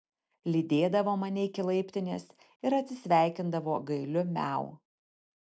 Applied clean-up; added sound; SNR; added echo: none; none; none; none.